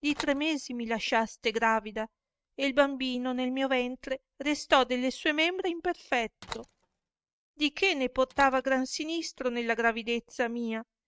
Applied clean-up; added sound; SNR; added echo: neural mask model RNNoise.